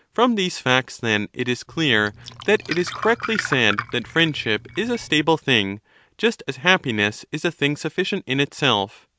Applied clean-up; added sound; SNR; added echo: none; Glass; 11 dB; none.